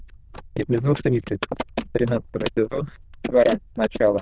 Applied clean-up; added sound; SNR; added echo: neural diffusion model UNIVERSE++.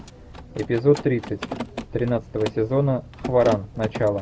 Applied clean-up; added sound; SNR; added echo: none; Mechanisms; 11 dB; none.